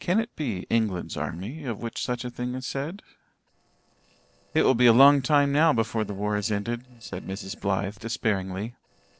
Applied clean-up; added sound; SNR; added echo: neural separator model SepFormer DNS4.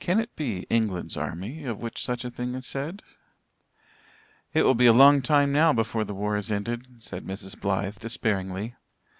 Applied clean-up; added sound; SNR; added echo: none; none; none; none.